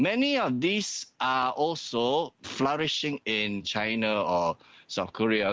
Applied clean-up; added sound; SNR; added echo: none; none; none; none.